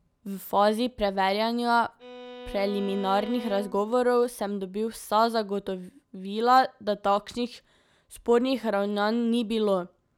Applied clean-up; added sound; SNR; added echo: none; Bowed string instrument; 14 dB; none.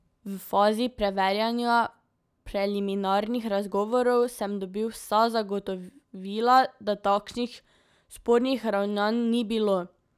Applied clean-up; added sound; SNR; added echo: none; none; none; none.